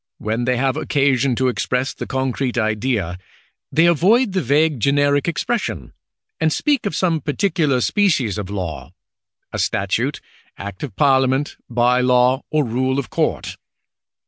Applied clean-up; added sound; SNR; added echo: none; none; none; none.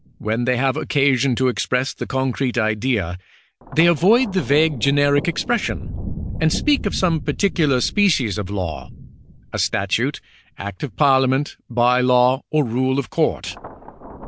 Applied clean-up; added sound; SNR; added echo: none; Thunder; 14 dB; none.